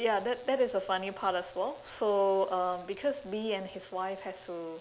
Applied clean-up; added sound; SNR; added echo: none; none; none; none.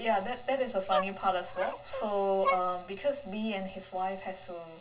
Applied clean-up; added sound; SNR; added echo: none; Dog; 7 dB; reverberation time 0.1 s.